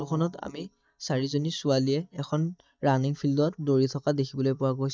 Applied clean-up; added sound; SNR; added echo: neural mask model DeepFilterNet 3.